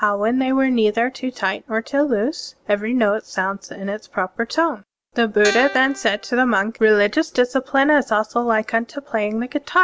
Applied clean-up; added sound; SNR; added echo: none; Guitar; 9 dB; none.